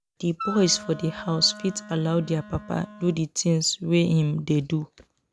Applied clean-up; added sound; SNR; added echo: none; Wind instrument, woodwind instrument; 15 dB; none.